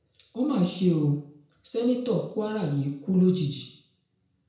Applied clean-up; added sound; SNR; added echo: none; none; none; reverberation time 0.5 s.